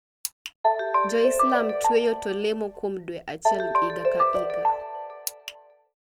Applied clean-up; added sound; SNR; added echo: none; Ringtone; -4 dB; none.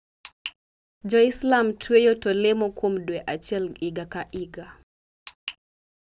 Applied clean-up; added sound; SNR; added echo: none; none; none; none.